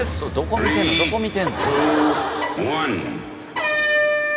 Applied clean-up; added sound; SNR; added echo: none; Bowed string instrument; 13 dB; none.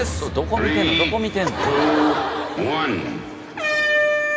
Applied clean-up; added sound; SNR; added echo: none; none; none; none.